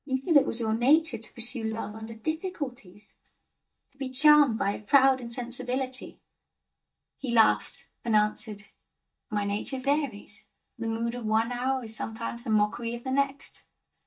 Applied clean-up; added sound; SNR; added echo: neural mask model DeepFilterNet 3.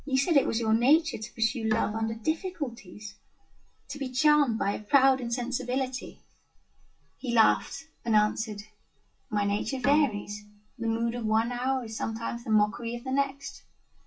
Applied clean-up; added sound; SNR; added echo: classical method WPE with log-MMSE.